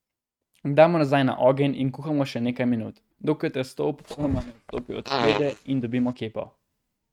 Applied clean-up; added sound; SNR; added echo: neural mask model RNNoise.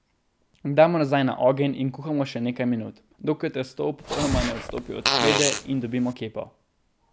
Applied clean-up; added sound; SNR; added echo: none; Fart; 1 dB; none.